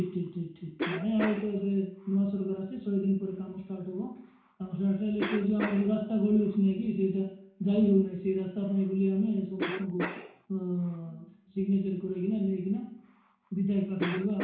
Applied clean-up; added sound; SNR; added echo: none; Cough; 12 dB; reverberation time 0.6 s.